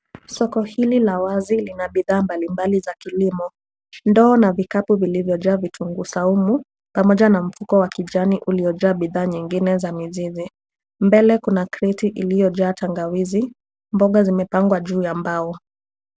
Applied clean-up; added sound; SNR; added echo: none; none; none; none.